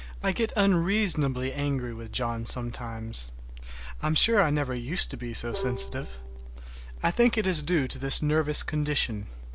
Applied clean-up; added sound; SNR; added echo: none; Bowed string instrument; 15 dB; none.